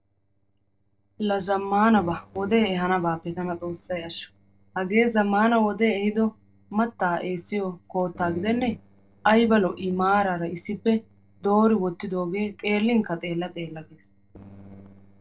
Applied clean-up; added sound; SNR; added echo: neural separator model SepFormer DNS4.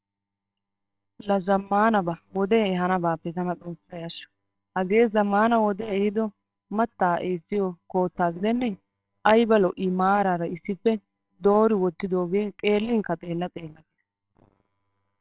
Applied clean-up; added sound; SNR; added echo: neural separator model SepFormer WHAMR!.